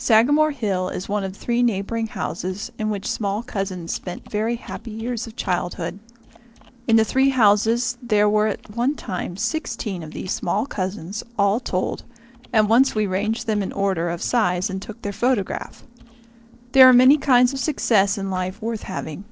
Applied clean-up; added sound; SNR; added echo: neural separator model SepFormer DNS4.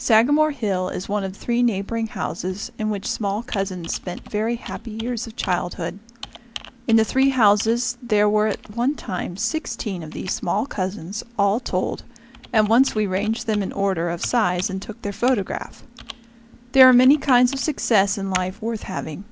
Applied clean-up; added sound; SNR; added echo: none; Computer keyboard; 19 dB; none.